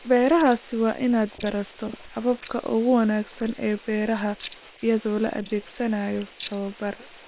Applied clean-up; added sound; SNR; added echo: neural separator model SepFormer WHAM!.